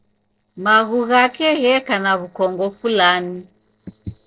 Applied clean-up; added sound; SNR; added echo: neural separator model SepFormer DNS4.